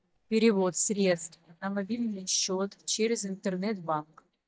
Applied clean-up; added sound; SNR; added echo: neural mask model DeepFilterNet 3.